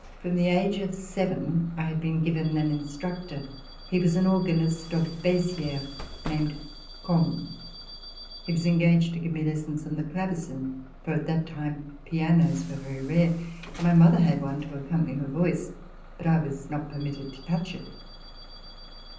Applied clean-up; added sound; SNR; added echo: none; Bus / Alarm; 16 dB; reverberation time 0.6 s.